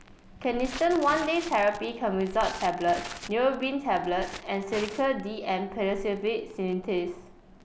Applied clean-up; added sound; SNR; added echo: none; Crackle; 14 dB; none.